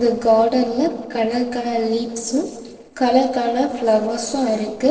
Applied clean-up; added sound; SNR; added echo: neural separator model SepFormer DNS4.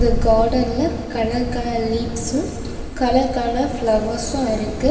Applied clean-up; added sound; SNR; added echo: none; Fire; 11 dB; reverberation time 2.5 s.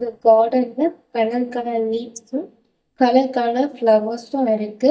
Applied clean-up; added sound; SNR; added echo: neural mask model DeepFilterNet 3.